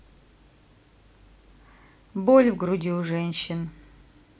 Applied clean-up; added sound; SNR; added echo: none; none; none; none.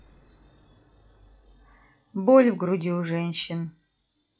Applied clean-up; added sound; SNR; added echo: classical method log-MMSE.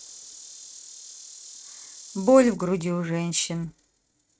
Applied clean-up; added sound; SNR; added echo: neural mask model RNNoise.